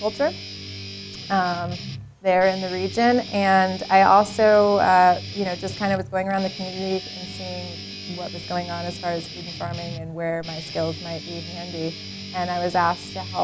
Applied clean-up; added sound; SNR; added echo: none; Guitar; 12 dB; none.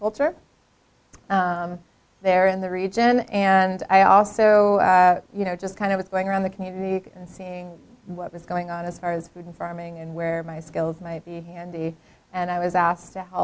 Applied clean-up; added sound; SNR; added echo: none; none; none; none.